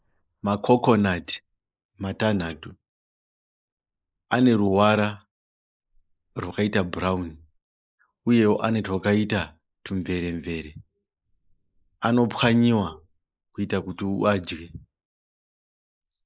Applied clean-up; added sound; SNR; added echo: neural mask model Resemble Enhance denoiser.